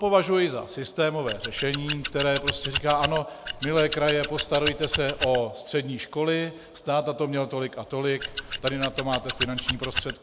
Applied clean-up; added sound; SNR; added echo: none; Scissors; 5 dB; none.